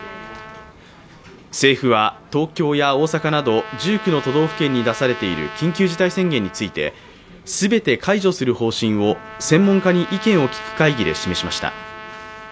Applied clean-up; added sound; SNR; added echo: none; Trumpet; 15 dB; none.